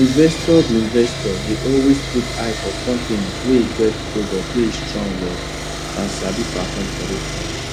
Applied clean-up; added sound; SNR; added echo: none; Sawing; 6 dB; none.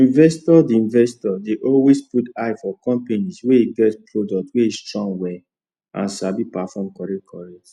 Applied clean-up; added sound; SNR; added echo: none; none; none; none.